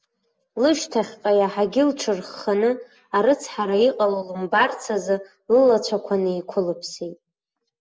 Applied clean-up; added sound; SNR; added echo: none; none; none; none.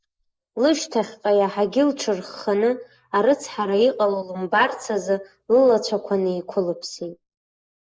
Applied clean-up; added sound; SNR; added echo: neural mask model Resemble Enhance denoiser.